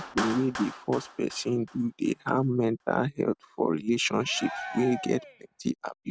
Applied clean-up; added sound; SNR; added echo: none; Clapping + Cheering; 13 dB; none.